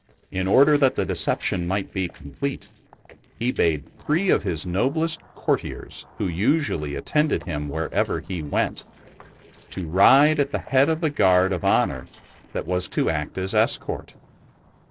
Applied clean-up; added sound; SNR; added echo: neural separator model SepFormer DNS4.